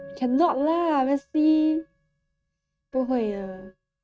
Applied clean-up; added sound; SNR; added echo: neural mask model RNNoise.